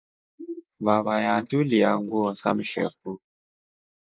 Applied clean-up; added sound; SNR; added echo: neural mask model Resemble Enhance denoiser.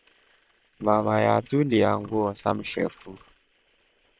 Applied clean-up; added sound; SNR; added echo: neural separator model SepFormer WHAM!.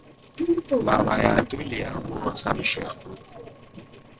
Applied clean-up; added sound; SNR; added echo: neural separator model SepFormer DNS4.